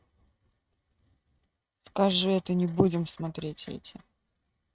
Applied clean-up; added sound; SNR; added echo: neural mask model RNNoise.